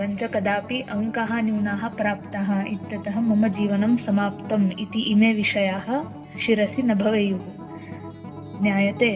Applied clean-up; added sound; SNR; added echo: none; Acoustic guitar; 14 dB; reverberation time 1.6 s.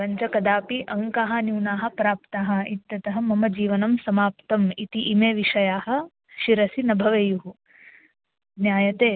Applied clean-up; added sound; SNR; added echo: none; none; none; none.